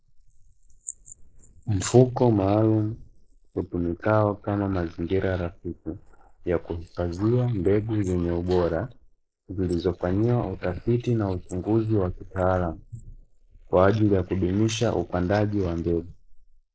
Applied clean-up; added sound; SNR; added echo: neural mask model Resemble Enhance denoiser.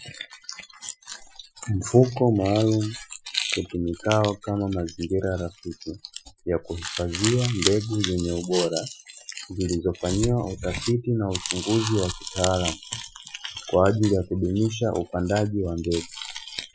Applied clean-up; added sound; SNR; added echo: classical method Wiener filter.